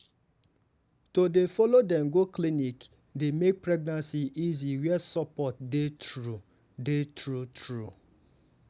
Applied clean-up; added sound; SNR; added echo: none; none; none; none.